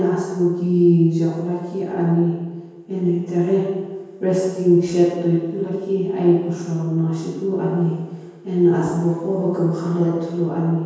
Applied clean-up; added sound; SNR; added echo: none; none; none; reverberation time 1.2 s.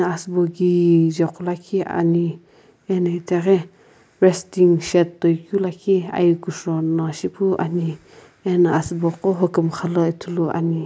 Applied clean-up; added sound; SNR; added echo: none; none; none; none.